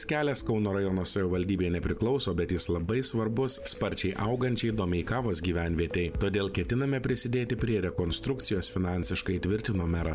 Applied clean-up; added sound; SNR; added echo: none; none; none; none.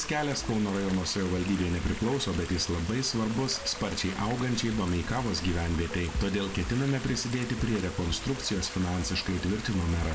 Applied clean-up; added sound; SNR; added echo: none; Stream; 12 dB; reverberation time 0.3 s.